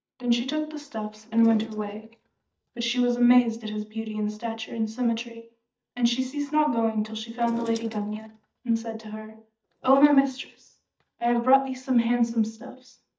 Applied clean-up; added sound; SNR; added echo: neural mask model DeepFilterNet 3.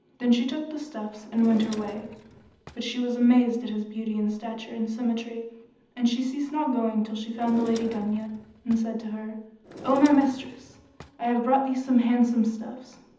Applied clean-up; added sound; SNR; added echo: none; Drawer open or close; 17 dB; reverberation time 0.8 s.